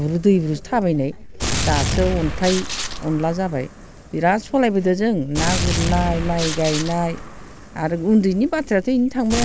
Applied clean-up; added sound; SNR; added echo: none; Gunshot, gunfire; 6 dB; none.